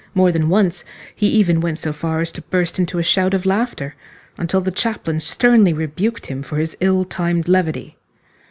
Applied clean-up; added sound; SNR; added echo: none; none; none; none.